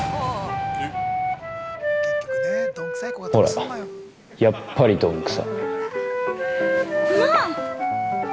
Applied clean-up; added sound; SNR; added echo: none; Wind instrument, woodwind instrument; 1 dB; none.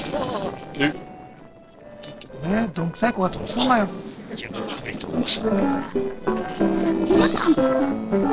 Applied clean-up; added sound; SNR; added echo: neural separator model SepFormer DNS4.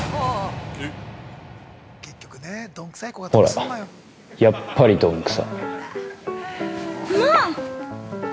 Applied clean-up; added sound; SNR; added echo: none; none; none; none.